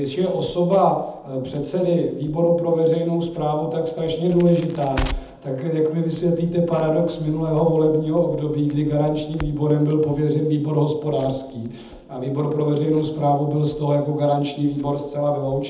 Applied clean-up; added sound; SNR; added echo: none; Crackle; 18 dB; reverberation time 0.8 s.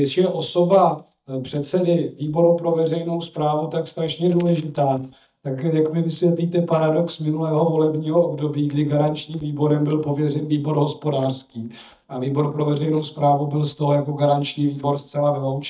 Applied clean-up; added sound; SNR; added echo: neural mask model DeepFilterNet 3.